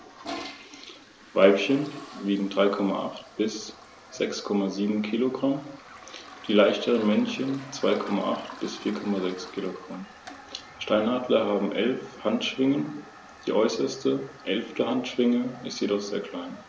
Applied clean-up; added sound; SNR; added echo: none; Toilet flush; 19 dB; none.